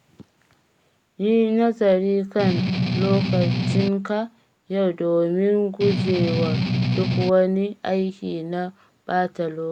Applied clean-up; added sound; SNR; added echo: none; Strum; -1 dB; none.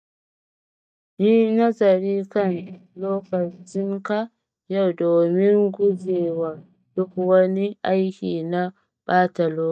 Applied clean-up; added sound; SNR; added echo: neural mask model DeepFilterNet 3.